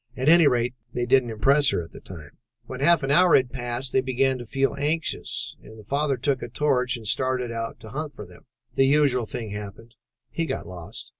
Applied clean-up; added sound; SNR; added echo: none; none; none; none.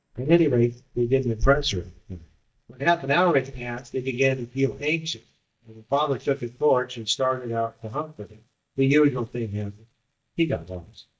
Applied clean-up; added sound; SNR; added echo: neural mask model DeepFilterNet 3.